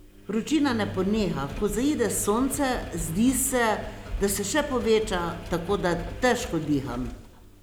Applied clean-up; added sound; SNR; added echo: none; Engine; 11 dB; none.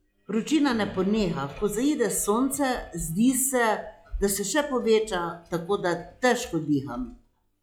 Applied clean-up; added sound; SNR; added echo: classical method log-MMSE.